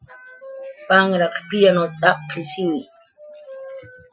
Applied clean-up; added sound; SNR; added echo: classical method Wiener filter.